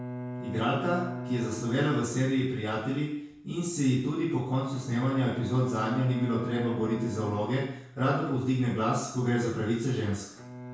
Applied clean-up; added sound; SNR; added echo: none; Bowed string instrument; 11 dB; reverberation time 0.6 s.